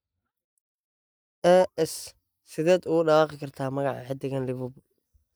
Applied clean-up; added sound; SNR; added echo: neural mask model DeepFilterNet 3.